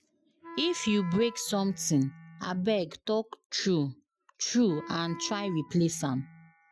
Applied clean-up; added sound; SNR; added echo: classical method Wiener filter.